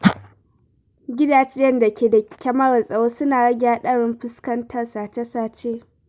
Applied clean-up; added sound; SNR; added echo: none; none; none; none.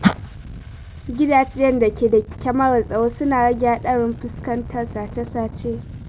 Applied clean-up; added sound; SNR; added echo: none; Engine starting; 13 dB; none.